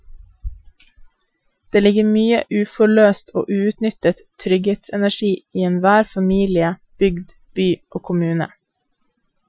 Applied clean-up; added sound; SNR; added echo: classical method Wiener filter.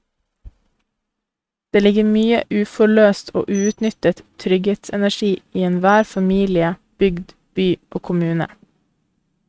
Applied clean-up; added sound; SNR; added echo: neural mask model RNNoise.